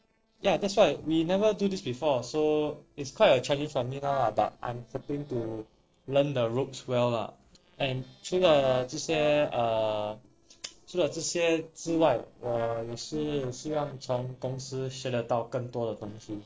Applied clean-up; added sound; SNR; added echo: neural separator model SepFormer DNS4.